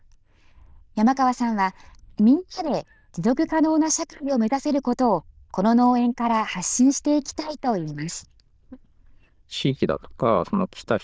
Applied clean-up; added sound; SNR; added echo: neural diffusion model UNIVERSE++.